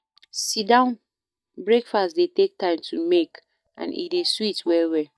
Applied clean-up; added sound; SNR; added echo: neural mask model DeepFilterNet 3.